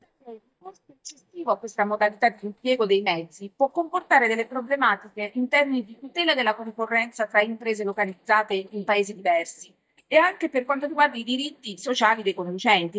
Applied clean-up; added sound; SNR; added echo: neural mask model DeepFilterNet 3.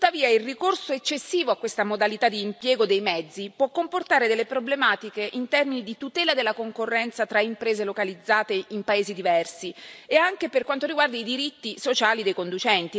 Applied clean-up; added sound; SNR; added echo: none; none; none; none.